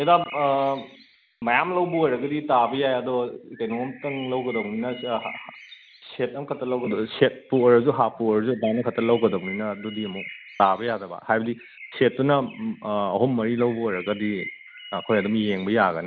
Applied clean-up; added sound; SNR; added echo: none; Bird; 19 dB; none.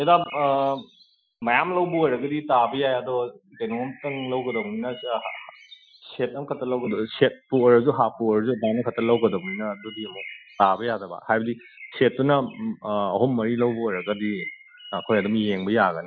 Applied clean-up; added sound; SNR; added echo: classical method Wiener filter.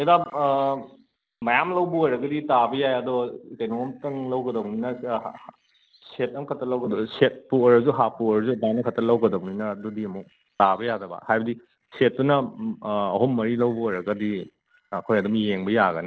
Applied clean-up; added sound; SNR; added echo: neural separator model SepFormer DNS4.